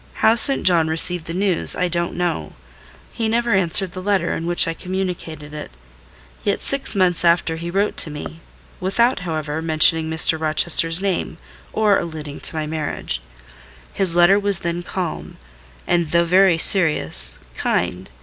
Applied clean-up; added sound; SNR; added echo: none; none; none; none.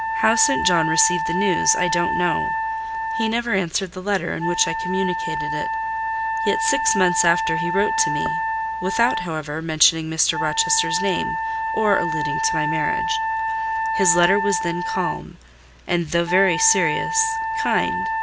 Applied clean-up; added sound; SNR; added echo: none; Wind instrument, woodwind instrument; 1 dB; none.